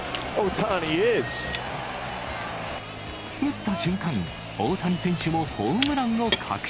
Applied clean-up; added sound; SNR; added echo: none; Chewing, mastication; 10 dB; none.